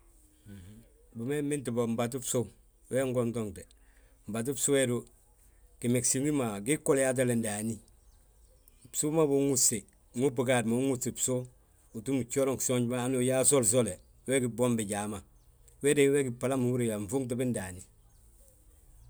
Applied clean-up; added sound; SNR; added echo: none; none; none; none.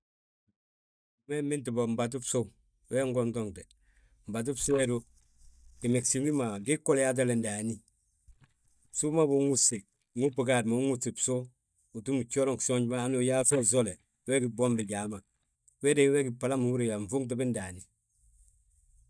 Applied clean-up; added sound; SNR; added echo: neural mask model DeepFilterNet 3.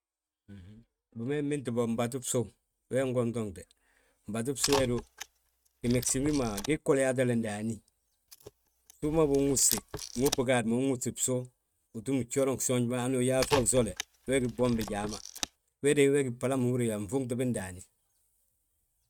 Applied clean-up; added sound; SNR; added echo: neural mask model RNNoise.